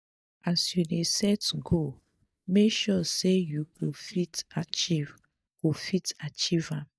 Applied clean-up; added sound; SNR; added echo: neural mask model DeepFilterNet 3.